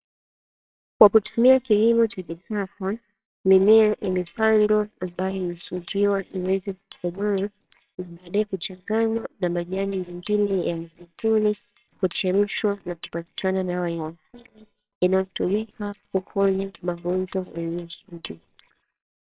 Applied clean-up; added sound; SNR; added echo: neural separator model SepFormer WHAMR!.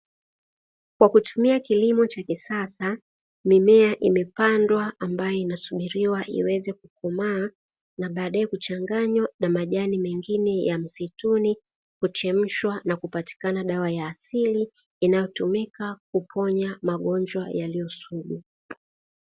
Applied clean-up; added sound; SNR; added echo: none; none; none; none.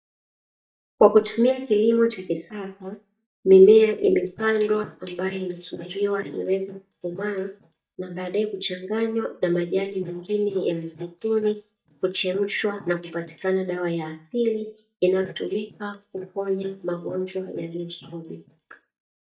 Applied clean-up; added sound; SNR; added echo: neural mask model DeepFilterNet 3.